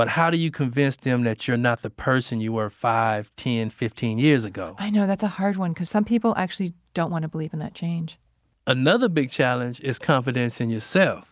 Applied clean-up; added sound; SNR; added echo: none; none; none; none.